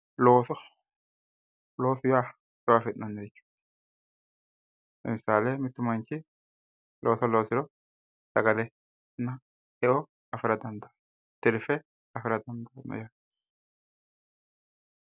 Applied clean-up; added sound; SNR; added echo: none; none; none; none.